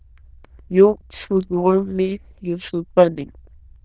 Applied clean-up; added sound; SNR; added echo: neural diffusion model UNIVERSE++.